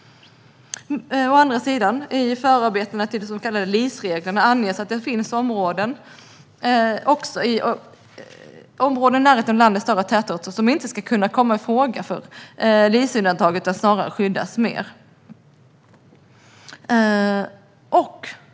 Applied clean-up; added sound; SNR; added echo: none; none; none; none.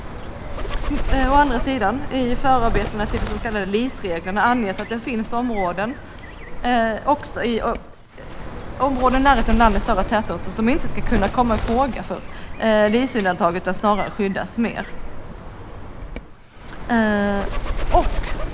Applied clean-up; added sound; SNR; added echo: none; Bird; 3 dB; none.